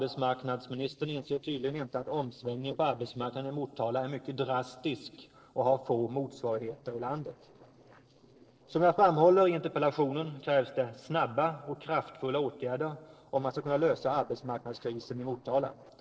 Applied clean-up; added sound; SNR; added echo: neural separator model SepFormer DNS4.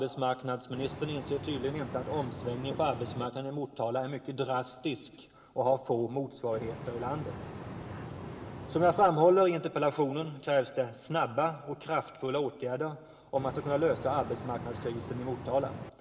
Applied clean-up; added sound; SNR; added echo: none; Boat, Water vehicle; 10 dB; reverberation time 2.4 s.